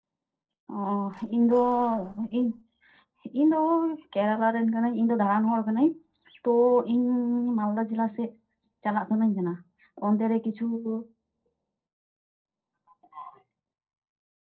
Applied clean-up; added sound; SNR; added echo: neural separator model SepFormer DNS4.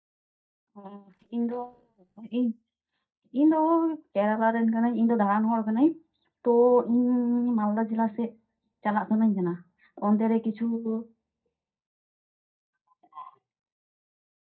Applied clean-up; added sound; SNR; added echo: neural mask model DeepFilterNet 3.